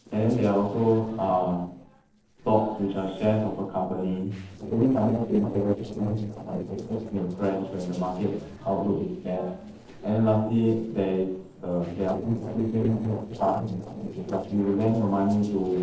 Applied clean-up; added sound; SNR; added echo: neural separator model SepFormer DNS4.